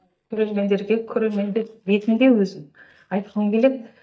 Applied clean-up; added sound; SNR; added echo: neural mask model DeepFilterNet 3.